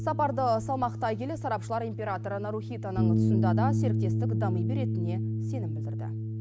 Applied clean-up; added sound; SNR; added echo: none; Bass guitar; -4 dB; none.